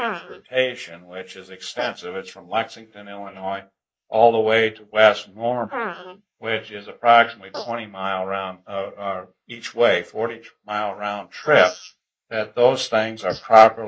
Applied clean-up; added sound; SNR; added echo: neural mask model Resemble Enhance denoiser.